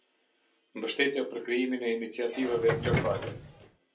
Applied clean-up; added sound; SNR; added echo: none; Subway, metro, underground; 2 dB; reverberation time 0.2 s.